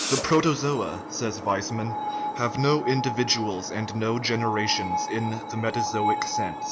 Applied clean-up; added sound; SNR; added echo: none; Screech; 4 dB; none.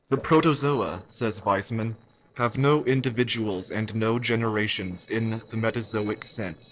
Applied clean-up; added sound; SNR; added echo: neural separator model SepFormer DNS4.